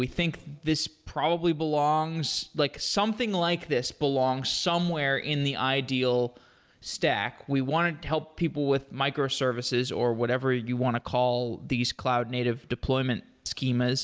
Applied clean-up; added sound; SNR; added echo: none; none; none; none.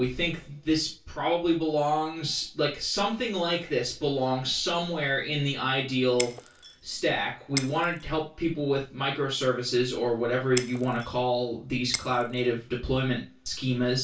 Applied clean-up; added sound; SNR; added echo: none; Shatter; 12 dB; reverberation time 0.2 s.